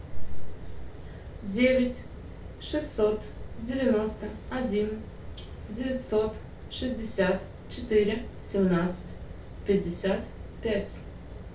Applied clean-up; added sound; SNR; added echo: none; Fire; 13 dB; reverberation time 0.3 s.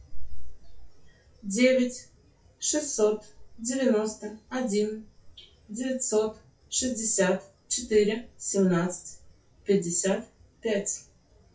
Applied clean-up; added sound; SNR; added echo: classical method WPE with log-MMSE.